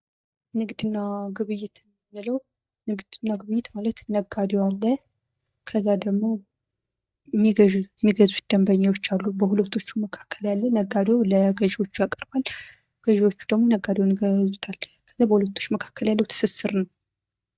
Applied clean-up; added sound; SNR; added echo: neural mask model DeepFilterNet 3.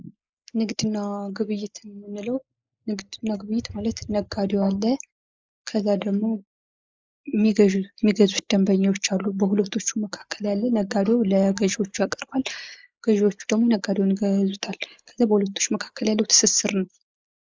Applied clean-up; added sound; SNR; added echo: neural mask model Resemble Enhance denoiser.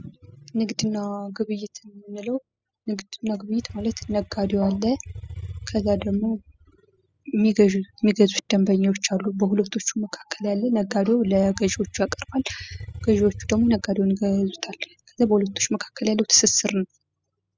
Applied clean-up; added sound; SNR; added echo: classical method spectral subtraction.